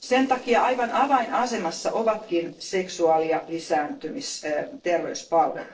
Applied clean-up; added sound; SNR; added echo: neural separator model SepFormer DNS4.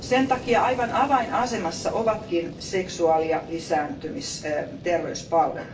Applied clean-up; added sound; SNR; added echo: none; Fire; 15 dB; reverberation time 0.3 s.